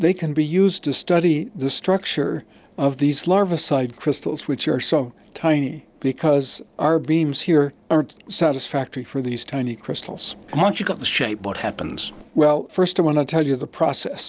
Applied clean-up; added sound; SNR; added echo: none; none; none; none.